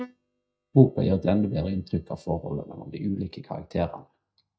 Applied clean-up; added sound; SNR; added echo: neural mask model DeepFilterNet 3.